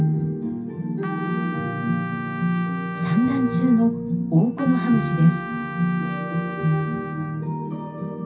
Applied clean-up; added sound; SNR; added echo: none; Trumpet; 11 dB; reverberation time 0.3 s.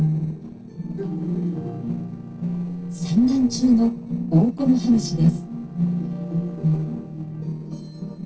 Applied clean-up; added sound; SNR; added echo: neural separator model SepFormer DNS4.